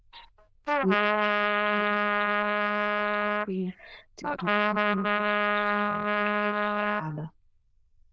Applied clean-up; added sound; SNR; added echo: neural diffusion model UNIVERSE++.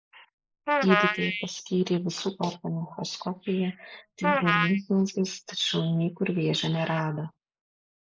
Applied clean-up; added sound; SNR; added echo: neural mask model Resemble Enhance denoiser.